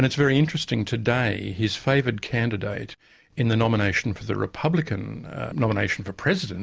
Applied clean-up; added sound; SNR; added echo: none; none; none; none.